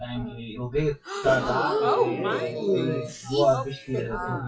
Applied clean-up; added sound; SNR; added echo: classical method WPE with log-MMSE.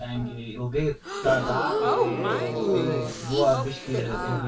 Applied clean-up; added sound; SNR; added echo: none; Crowd / Gasp; 0 dB; reverberation time 0.2 s.